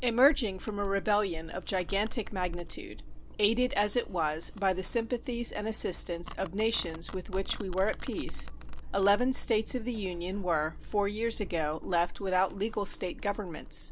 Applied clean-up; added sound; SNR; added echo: none; Domestic sounds, home sounds; 7 dB; none.